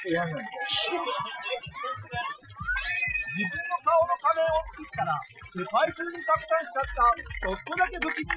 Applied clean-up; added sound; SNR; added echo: classical method Wiener filter.